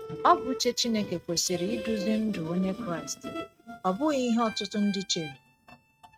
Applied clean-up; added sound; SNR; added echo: neural mask model RNNoise.